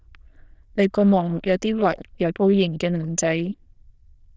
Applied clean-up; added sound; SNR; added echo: neural diffusion model UNIVERSE++.